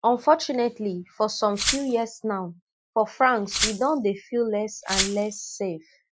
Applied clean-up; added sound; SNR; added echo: classical method Wiener filter.